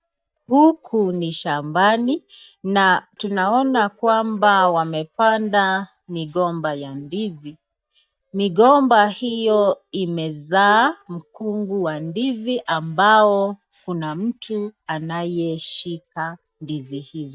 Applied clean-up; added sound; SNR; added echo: neural mask model DeepFilterNet 3.